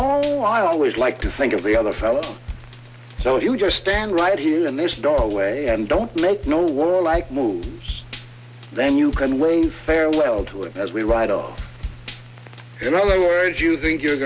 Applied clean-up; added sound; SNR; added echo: none; Drum kit; 13 dB; none.